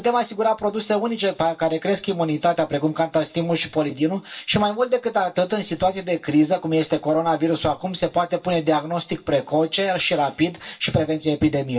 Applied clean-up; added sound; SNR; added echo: none; none; none; reverberation time 0.2 s.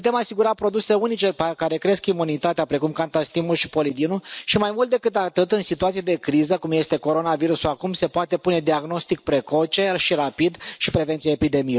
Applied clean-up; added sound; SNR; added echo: none; none; none; none.